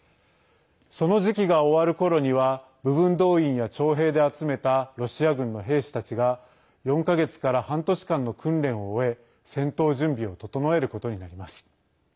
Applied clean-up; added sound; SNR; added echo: none; none; none; none.